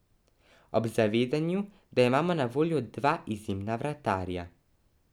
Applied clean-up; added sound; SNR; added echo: none; none; none; none.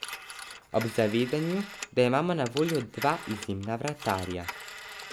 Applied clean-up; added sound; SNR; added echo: none; Telephone; 12 dB; none.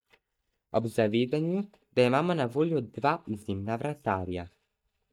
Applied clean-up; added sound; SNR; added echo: neural mask model DeepFilterNet 3.